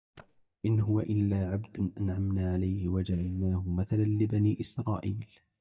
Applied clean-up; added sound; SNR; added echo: neural mask model DeepFilterNet 3.